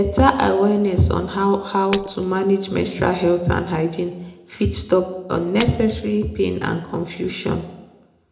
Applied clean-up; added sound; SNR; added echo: none; Shatter; 17 dB; reverberation time 0.6 s.